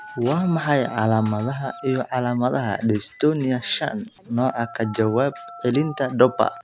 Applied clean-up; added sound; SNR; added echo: none; Printer + Telephone; 19 dB; none.